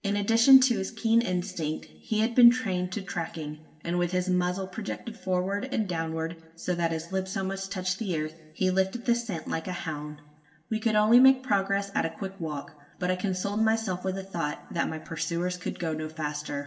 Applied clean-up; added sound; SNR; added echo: none; none; none; reverberation time 1.6 s.